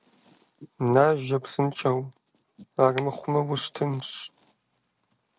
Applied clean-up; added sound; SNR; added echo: none; Finger snapping; 11 dB; none.